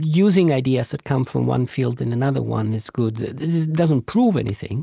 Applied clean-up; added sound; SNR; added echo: none; none; none; none.